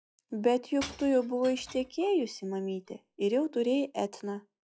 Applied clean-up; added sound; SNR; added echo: classical method log-MMSE.